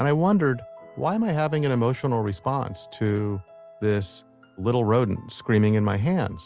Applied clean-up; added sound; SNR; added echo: none; none; none; none.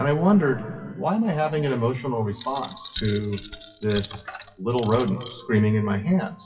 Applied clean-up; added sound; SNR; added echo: classical method WPE with log-MMSE.